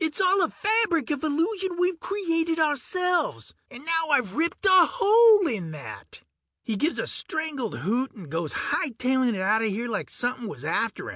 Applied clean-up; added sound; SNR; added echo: none; none; none; none.